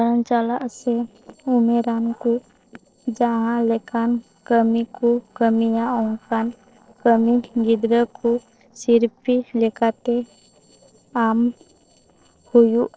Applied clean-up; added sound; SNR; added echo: neural separator model SepFormer DNS4.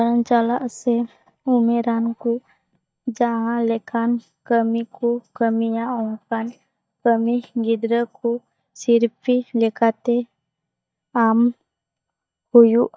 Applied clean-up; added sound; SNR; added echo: neural mask model DeepFilterNet 3.